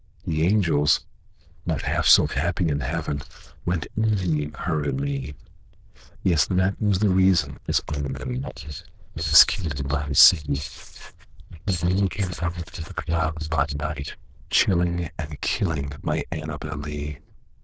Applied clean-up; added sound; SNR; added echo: neural diffusion model UNIVERSE++.